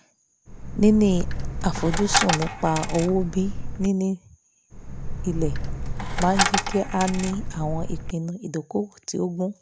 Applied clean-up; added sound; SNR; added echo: none; Coin (dropping); 1 dB; none.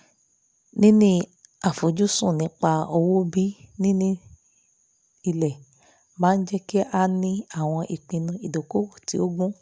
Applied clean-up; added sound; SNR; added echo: none; none; none; none.